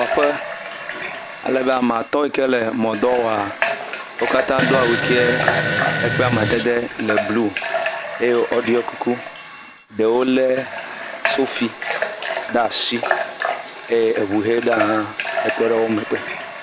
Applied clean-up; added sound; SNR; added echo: none; Water tap, faucet / Water + Fart; 4 dB; none.